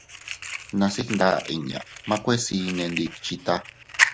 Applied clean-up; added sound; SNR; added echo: none; Fire; 5 dB; none.